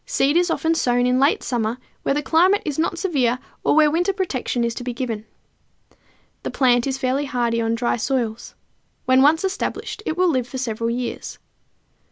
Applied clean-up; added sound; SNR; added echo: none; none; none; none.